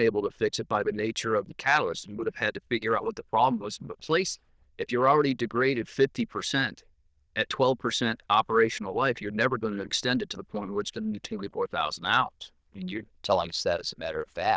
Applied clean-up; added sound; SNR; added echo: neural diffusion model UNIVERSE++.